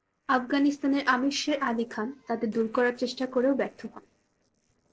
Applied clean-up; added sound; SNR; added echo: neural separator model SepFormer DNS4.